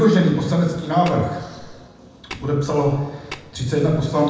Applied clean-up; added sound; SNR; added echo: none; Tap; 19 dB; reverberation time 1.0 s.